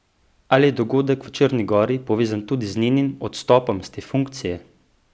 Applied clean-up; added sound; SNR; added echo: none; none; none; none.